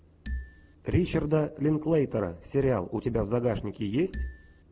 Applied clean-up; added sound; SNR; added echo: none; Marimba, xylophone; 8 dB; none.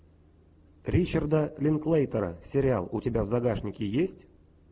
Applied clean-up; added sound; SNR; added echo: none; none; none; none.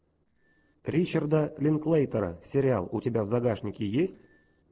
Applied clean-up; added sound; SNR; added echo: neural separator model SepFormer DNS4.